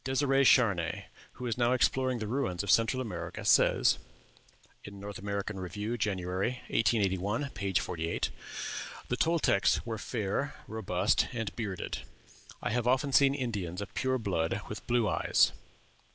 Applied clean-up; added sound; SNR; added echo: none; none; none; none.